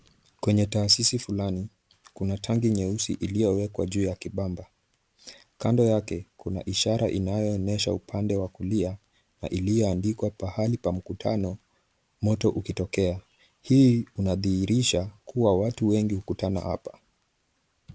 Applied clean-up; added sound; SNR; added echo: none; none; none; none.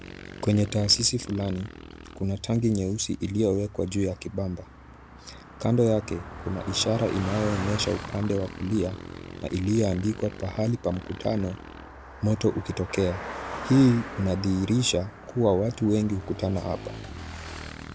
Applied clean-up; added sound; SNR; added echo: none; Motorcycle / Engine + Car passing by; 13 dB; none.